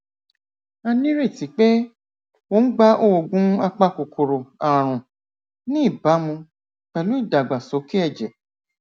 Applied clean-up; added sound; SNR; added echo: none; none; none; none.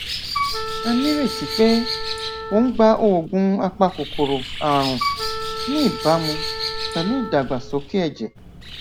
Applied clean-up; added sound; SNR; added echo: none; Bird + Wind instrument, woodwind instrument; 6 dB; none.